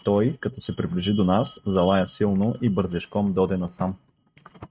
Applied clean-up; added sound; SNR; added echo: neural mask model RNNoise.